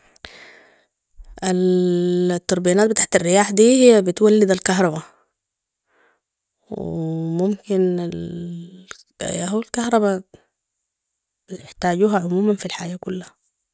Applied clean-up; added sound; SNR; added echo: none; none; none; none.